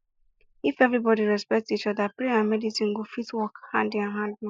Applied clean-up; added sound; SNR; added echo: neural mask model Resemble Enhance denoiser.